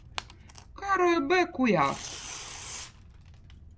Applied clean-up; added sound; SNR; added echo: none; Tearing; 14 dB; none.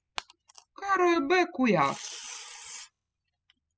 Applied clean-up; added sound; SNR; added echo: classical method spectral subtraction.